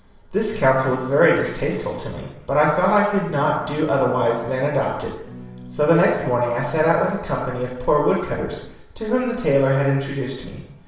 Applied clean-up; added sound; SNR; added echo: none; Electric guitar / Strum; 18 dB; reverberation time 0.8 s.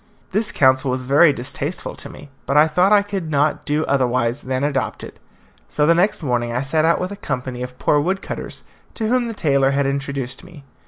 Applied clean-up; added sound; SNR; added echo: none; none; none; none.